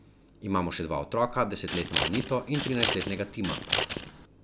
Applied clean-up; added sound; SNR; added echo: none; Scissors; -1 dB; none.